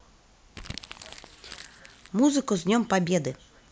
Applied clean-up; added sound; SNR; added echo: none; Crumpling, crinkling; 16 dB; none.